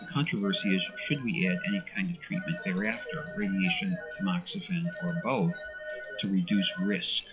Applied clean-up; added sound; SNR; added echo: classical method log-MMSE.